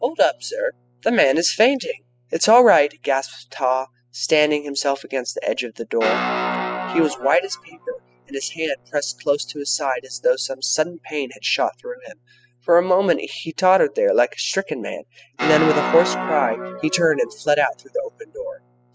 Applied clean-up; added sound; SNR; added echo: classical method spectral subtraction.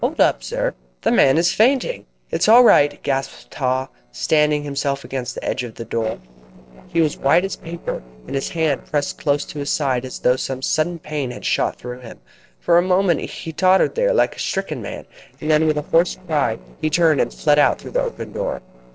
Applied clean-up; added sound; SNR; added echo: neural separator model SepFormer DNS4.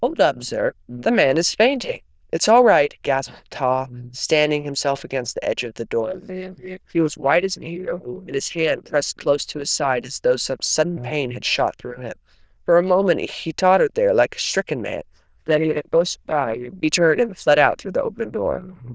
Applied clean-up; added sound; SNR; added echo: neural diffusion model UNIVERSE++.